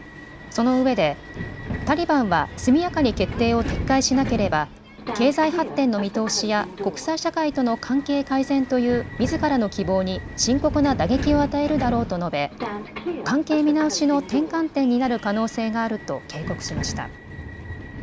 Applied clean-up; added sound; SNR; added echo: none; Subway, metro, underground; 10 dB; none.